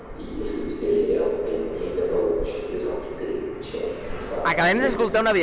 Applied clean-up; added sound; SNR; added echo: none; Fixed-wing aircraft, airplane; 0 dB; reverberation time 2.2 s.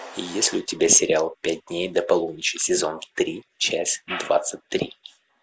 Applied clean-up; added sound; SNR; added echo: none; none; none; none.